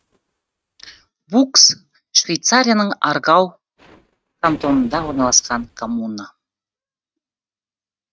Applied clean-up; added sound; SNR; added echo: neural mask model RNNoise.